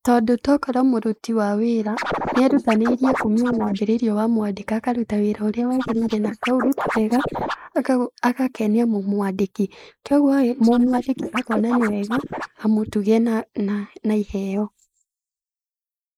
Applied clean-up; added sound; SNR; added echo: neural mask model Resemble Enhance denoiser.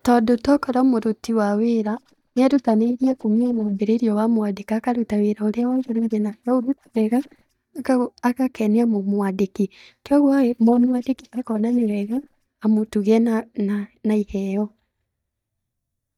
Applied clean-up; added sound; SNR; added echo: neural mask model DeepFilterNet 3.